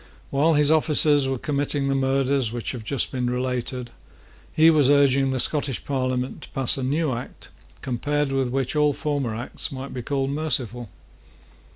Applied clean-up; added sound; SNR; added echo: none; none; none; none.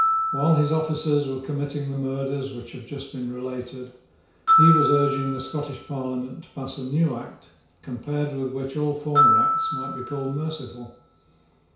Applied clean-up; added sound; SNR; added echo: none; Glockenspiel; 1 dB; reverberation time 0.6 s.